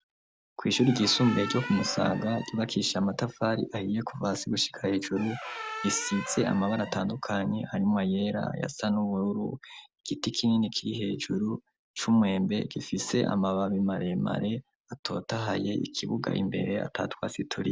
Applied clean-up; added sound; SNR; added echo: none; Squeak; 12 dB; none.